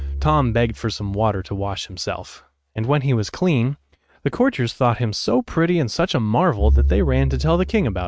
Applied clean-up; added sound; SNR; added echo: neural mask model RNNoise.